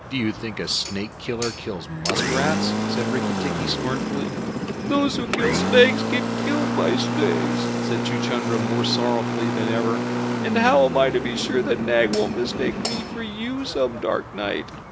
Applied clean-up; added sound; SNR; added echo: none; Engine; 1 dB; none.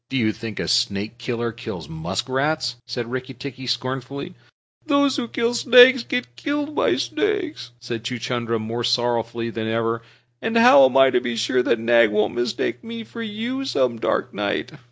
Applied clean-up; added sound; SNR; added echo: none; none; none; none.